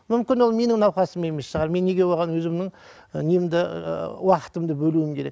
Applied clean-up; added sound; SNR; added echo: none; none; none; none.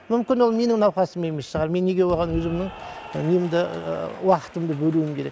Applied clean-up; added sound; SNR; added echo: none; Applause / Cheering; 18 dB; none.